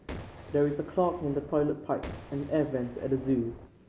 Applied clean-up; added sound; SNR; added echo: none; Boom; 14 dB; none.